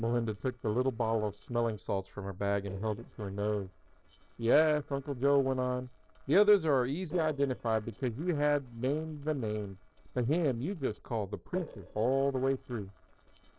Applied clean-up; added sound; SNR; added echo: neural separator model SepFormer DNS4.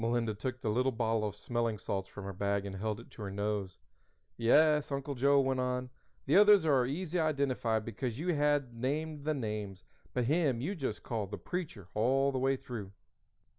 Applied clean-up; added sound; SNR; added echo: none; none; none; none.